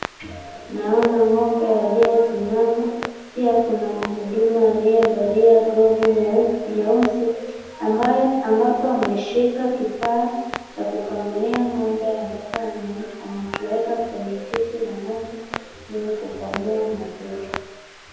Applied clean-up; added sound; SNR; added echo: none; Clock; 16 dB; reverberation time 1.1 s.